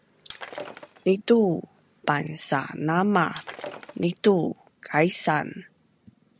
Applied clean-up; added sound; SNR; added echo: none; Shatter; 16 dB; none.